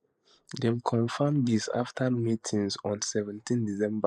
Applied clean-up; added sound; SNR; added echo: neural mask model Resemble Enhance denoiser.